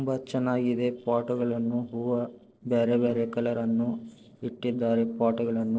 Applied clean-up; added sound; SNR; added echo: neural separator model SepFormer DNS4.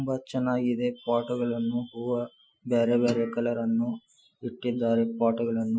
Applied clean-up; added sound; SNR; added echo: classical method Wiener filter.